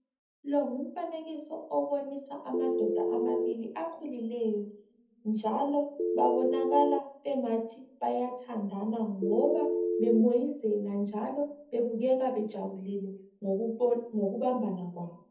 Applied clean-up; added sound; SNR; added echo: none; Telephone; -2 dB; reverberation time 0.6 s.